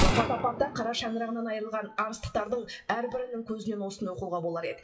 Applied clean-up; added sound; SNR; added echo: classical method WPE with log-MMSE.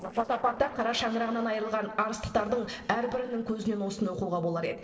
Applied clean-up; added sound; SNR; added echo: neural separator model SepFormer DNS4.